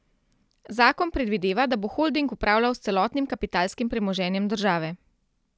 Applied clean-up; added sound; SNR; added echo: none; none; none; none.